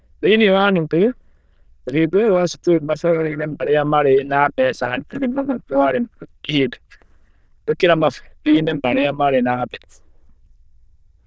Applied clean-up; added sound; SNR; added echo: neural diffusion model UNIVERSE++.